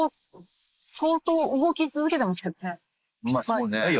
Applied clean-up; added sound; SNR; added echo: neural mask model Resemble Enhance denoiser.